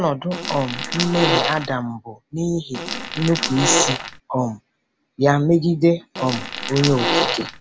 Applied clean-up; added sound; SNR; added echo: none; Fart; 2 dB; none.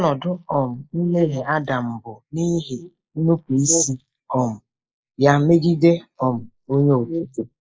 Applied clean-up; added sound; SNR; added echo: neural mask model Resemble Enhance denoiser.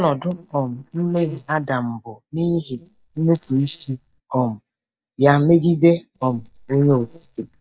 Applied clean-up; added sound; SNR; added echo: neural mask model DeepFilterNet 3.